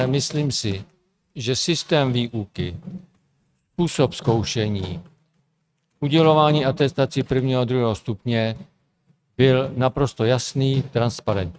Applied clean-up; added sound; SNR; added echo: neural mask model RNNoise.